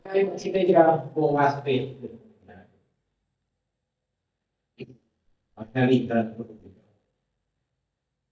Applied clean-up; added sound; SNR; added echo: neural mask model DeepFilterNet 3.